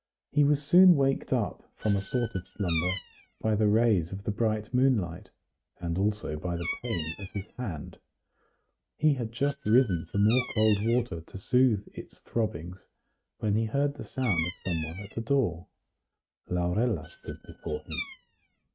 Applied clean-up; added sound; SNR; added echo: neural mask model RNNoise.